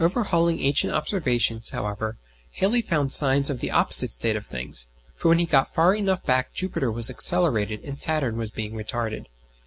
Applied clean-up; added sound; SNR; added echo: none; none; none; none.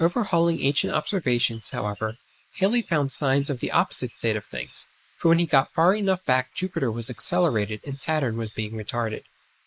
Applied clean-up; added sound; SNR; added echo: neural mask model Resemble Enhance denoiser.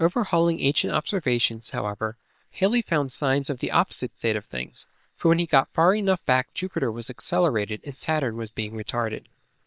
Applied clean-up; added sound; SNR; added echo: neural separator model SepFormer WHAM!.